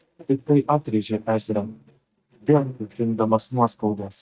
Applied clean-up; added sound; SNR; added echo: neural mask model DeepFilterNet 3.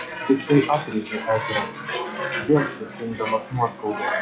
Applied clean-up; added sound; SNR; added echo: classical method WPE with log-MMSE.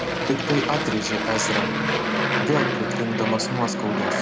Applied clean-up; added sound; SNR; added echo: none; Aircraft; -2 dB; reverberation time 0.2 s.